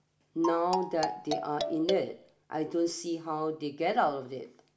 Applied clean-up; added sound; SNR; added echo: none; Marimba, xylophone; 4 dB; none.